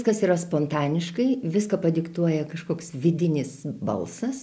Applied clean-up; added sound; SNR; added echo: none; none; none; none.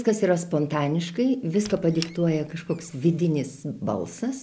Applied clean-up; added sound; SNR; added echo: none; Squeak; 20 dB; none.